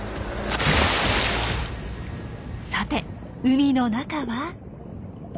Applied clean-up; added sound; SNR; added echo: none; none; none; none.